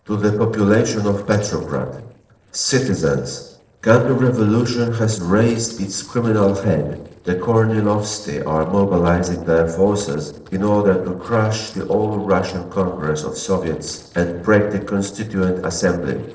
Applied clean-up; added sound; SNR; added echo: neural separator model SepFormer DNS4.